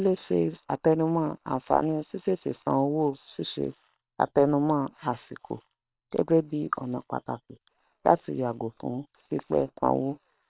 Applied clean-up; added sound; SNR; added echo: neural separator model SepFormer WHAM!.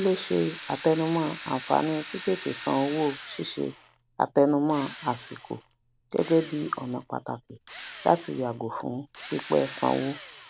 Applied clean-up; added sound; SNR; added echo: none; Drill; 16 dB; none.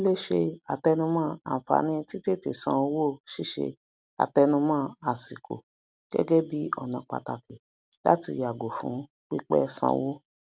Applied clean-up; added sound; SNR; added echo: none; none; none; none.